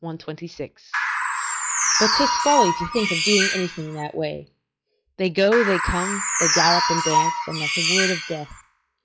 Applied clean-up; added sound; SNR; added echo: classical method log-MMSE.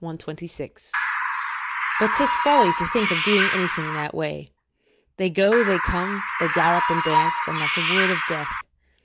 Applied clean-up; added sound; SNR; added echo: none; Bird; -4 dB; none.